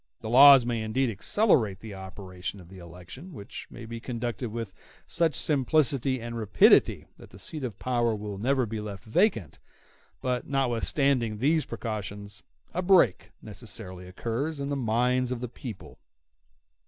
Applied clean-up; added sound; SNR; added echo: none; none; none; none.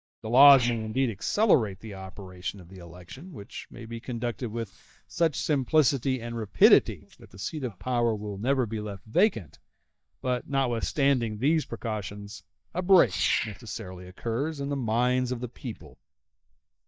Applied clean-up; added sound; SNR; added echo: neural mask model DeepFilterNet 3.